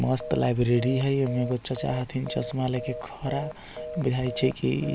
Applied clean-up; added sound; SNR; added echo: none; Telephone; 12 dB; none.